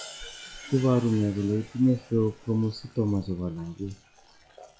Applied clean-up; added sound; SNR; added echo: classical method log-MMSE.